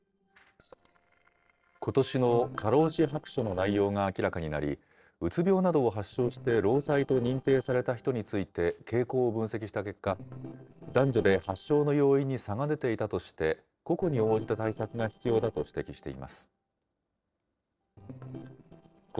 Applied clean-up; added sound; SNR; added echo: neural separator model SepFormer DNS4.